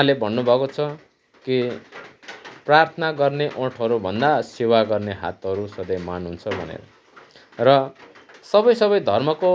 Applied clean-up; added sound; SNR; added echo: none; none; none; none.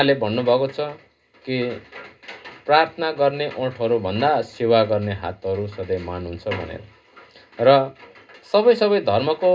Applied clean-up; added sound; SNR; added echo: none; none; none; reverberation time 0.2 s.